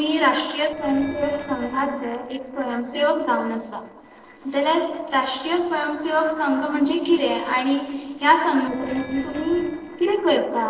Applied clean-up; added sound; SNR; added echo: neural separator model SepFormer DNS4.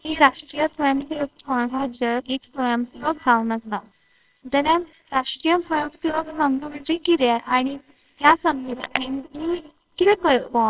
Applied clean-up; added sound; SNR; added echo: neural separator model SepFormer WHAMR!.